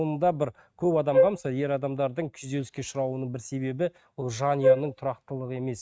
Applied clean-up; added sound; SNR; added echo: neural mask model RNNoise.